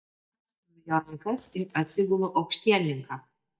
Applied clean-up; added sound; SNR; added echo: neural mask model DeepFilterNet 3.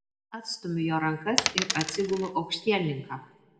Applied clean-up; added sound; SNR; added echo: none; Coin (dropping); 0 dB; reverberation time 0.7 s.